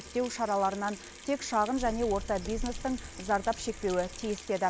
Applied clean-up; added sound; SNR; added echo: none; Sink (filling or washing) / Water tap, faucet; 16 dB; none.